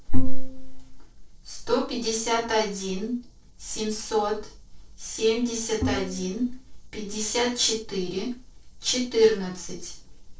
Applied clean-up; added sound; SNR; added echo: neural separator model SepFormer DNS4.